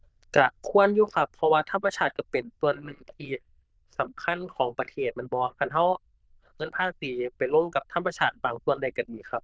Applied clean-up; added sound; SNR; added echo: neural diffusion model UNIVERSE++.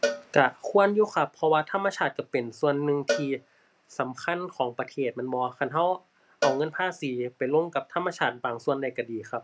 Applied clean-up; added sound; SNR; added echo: none; Cowbell; 10 dB; none.